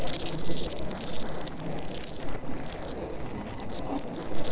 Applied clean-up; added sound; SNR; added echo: neural separator model SepFormer DNS4.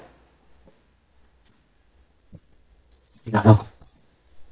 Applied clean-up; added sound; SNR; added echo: neural mask model DeepFilterNet 3.